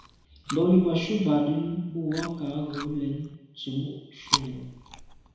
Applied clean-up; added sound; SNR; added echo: none; Chewing, mastication; 10 dB; reverberation time 1.0 s.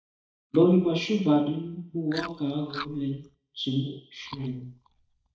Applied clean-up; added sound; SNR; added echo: neural mask model DeepFilterNet 3.